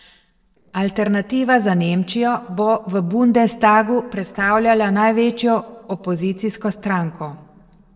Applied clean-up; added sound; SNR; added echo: neural separator model SepFormer DNS4.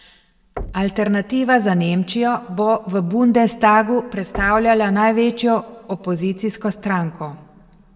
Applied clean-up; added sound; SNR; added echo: none; Knock; 19 dB; reverberation time 1.0 s.